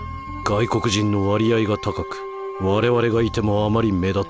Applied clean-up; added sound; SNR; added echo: none; Wind instrument, woodwind instrument; 16 dB; none.